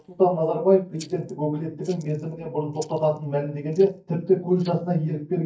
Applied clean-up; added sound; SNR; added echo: neural mask model DeepFilterNet 3.